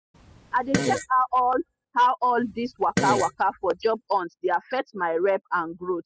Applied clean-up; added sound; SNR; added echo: classical method spectral subtraction.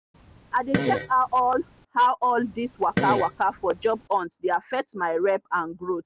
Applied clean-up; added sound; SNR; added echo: none; Fart; 7 dB; none.